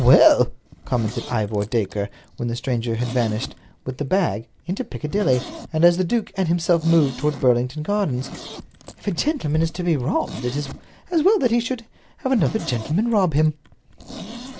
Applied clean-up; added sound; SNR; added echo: none; Zipper (clothing); 17 dB; none.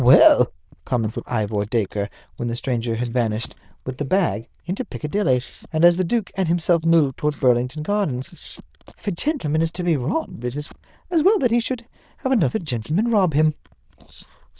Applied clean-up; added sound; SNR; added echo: neural diffusion model UNIVERSE++.